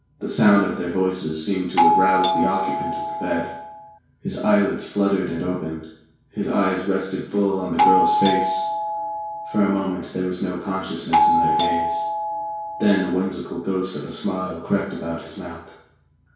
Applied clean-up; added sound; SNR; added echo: none; Doorbell; -3 dB; reverberation time 0.6 s.